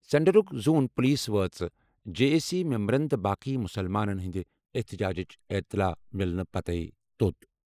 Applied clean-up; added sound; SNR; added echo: neural mask model Resemble Enhance denoiser.